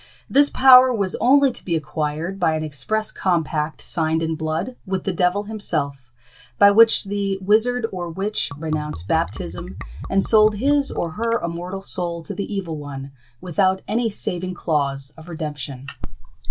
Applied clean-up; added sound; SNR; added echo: none; Liquid; 11 dB; none.